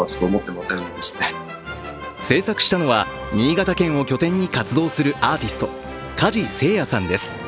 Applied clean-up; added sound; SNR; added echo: none; none; none; none.